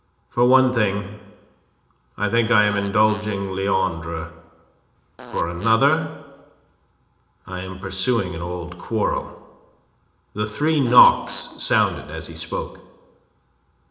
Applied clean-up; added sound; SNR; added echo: none; Fart; 19 dB; reverberation time 0.8 s.